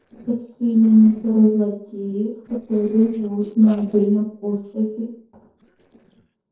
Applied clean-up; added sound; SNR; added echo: neural separator model SepFormer DNS4.